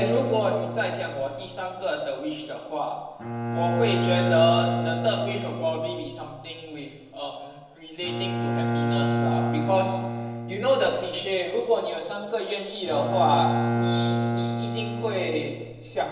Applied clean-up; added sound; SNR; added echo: none; Bowed string instrument; 2 dB; reverberation time 1.0 s.